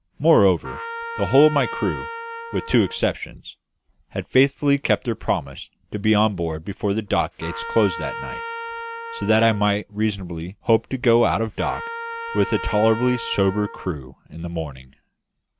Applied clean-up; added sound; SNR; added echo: none; Trumpet; 11 dB; none.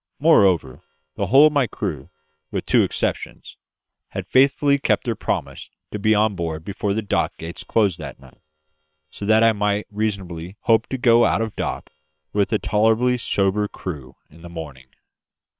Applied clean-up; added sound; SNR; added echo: neural separator model SepFormer WHAM!.